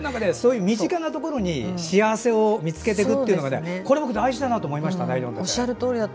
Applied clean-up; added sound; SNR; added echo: none; none; none; none.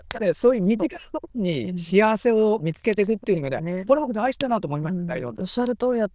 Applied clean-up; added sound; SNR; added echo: neural diffusion model UNIVERSE++.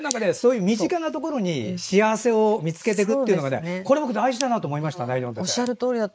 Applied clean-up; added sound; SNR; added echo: neural mask model Resemble Enhance denoiser.